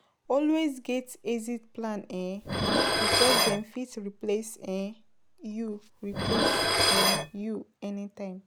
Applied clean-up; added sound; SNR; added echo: none; Dishes, pots, and pans; -3 dB; none.